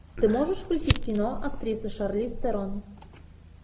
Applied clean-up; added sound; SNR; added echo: none; Fire; 1 dB; none.